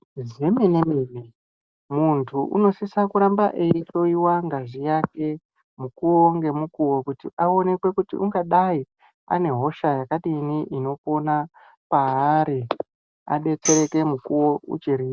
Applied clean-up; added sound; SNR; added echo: none; Tambourine; 9 dB; none.